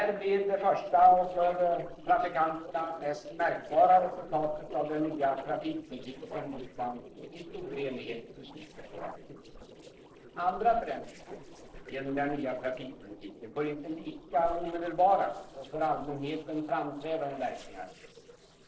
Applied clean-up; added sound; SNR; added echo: neural separator model SepFormer DNS4.